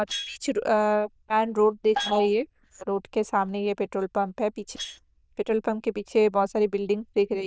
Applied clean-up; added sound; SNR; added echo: neural diffusion model UNIVERSE++.